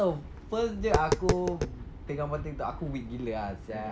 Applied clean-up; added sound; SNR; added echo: none; Tap; 3 dB; none.